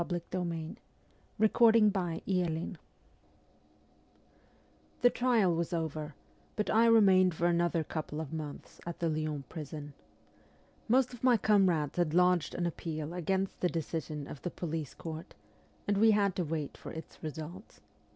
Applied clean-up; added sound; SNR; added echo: none; none; none; none.